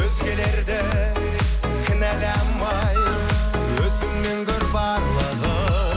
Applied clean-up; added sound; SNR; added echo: none; Wind instrument, woodwind instrument; 11 dB; none.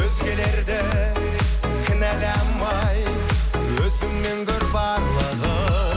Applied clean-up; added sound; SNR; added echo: none; none; none; none.